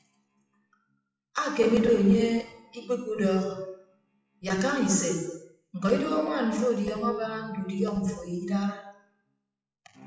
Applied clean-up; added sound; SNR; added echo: classical method WPE with log-MMSE.